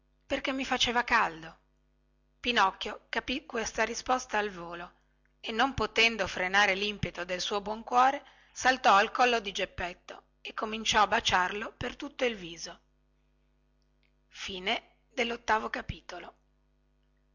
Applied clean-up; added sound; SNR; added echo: none; none; none; none.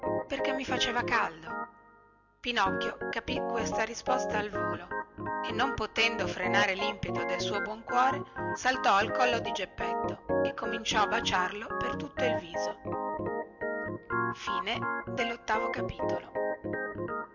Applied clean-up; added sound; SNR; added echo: none; Organ; 0 dB; none.